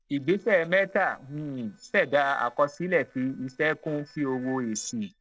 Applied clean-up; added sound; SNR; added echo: neural separator model SepFormer DNS4.